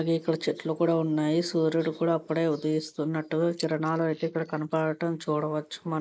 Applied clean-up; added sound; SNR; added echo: neural mask model Resemble Enhance denoiser.